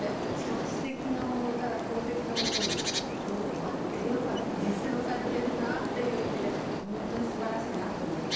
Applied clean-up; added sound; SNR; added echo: none; Bird; -2 dB; reverberation time 0.9 s.